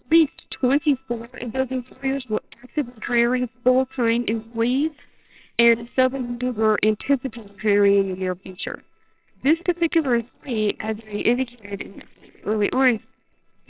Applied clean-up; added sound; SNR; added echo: neural separator model SepFormer WHAMR!.